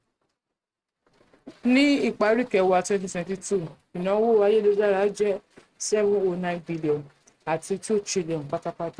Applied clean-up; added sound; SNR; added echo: neural mask model RNNoise.